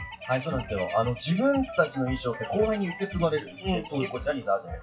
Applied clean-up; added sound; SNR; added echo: classical method WPE with log-MMSE.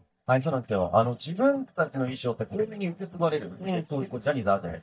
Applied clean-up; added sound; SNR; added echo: neural mask model DeepFilterNet 3.